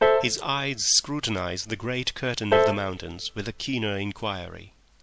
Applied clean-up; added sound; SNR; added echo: none; Piano; 0 dB; none.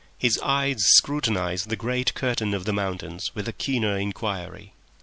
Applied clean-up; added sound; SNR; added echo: none; none; none; none.